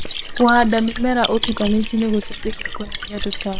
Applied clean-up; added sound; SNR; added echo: neural separator model SepFormer WHAM!.